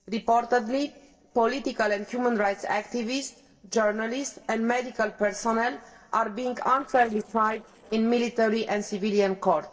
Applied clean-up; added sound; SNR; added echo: neural separator model SepFormer DNS4.